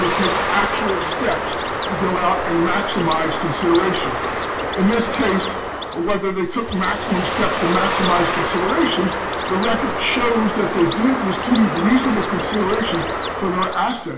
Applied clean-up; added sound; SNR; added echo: none; Bird; 2 dB; reverberation time 0.8 s.